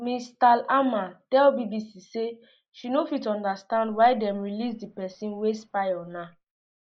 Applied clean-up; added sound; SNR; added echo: neural mask model Resemble Enhance denoiser.